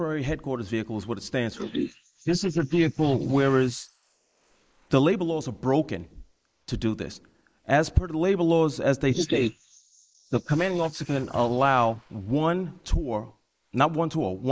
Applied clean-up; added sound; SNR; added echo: neural mask model Resemble Enhance denoiser.